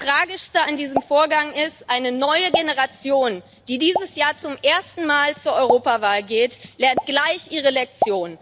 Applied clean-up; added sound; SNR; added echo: none; Explosion; 10 dB; none.